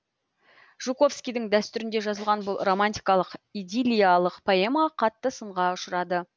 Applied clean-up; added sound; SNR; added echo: none; none; none; none.